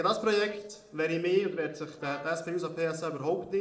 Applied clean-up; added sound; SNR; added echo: neural separator model SepFormer DNS4.